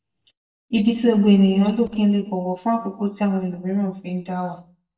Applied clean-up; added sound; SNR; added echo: neural mask model DeepFilterNet 3.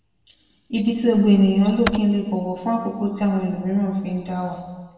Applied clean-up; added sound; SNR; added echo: none; Computer keyboard; 12 dB; reverberation time 1.2 s.